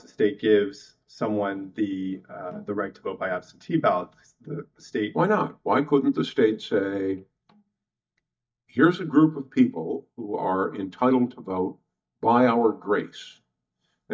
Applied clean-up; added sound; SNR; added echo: neural mask model DeepFilterNet 3.